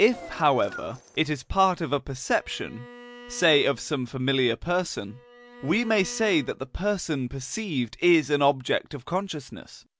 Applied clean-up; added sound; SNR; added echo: none; Bowed string instrument + Engine; 20 dB; none.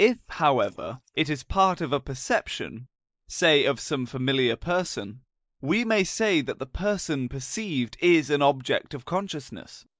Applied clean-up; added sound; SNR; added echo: neural mask model Resemble Enhance denoiser.